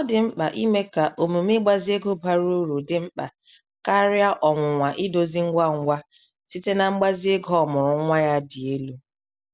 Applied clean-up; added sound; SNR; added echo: none; none; none; none.